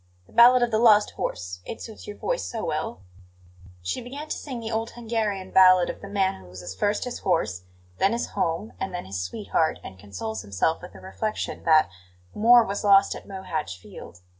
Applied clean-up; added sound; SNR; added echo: none; none; none; none.